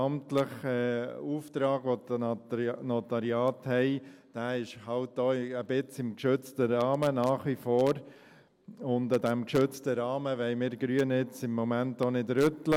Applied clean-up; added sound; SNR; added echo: none; none; none; none.